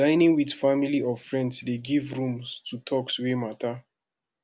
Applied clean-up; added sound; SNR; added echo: none; none; none; none.